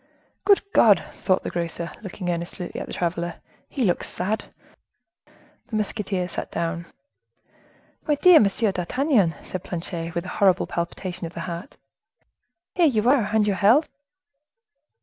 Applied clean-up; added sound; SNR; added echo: none; none; none; none.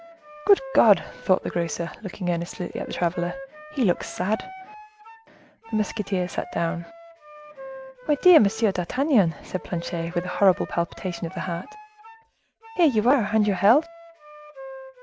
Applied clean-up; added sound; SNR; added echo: none; Wind instrument, woodwind instrument; 16 dB; none.